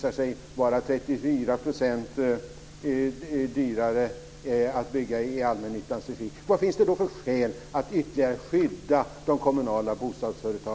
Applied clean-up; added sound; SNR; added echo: none; none; none; none.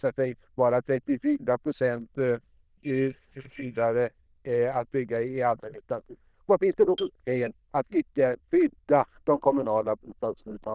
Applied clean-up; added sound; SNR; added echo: neural diffusion model UNIVERSE++.